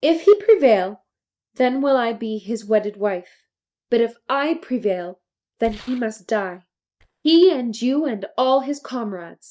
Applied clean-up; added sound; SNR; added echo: neural mask model DeepFilterNet 3.